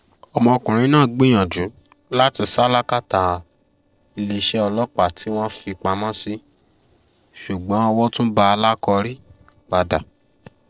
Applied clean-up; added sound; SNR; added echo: neural separator model SepFormer DNS4.